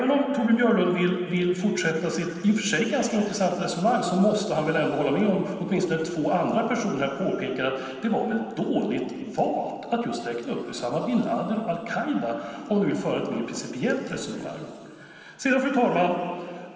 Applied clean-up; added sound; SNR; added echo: none; none; none; reverberation time 2.5 s.